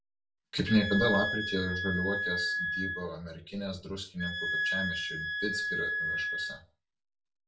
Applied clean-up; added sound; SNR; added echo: none; Wind instrument, woodwind instrument; 0 dB; reverberation time 0.3 s.